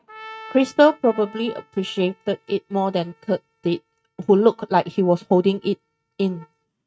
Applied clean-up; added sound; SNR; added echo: neural mask model RNNoise.